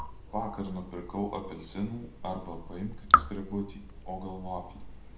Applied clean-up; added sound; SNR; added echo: none; Raindrop / Drip; -4 dB; reverberation time 0.6 s.